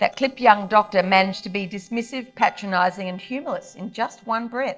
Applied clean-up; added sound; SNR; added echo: neural separator model SepFormer DNS4.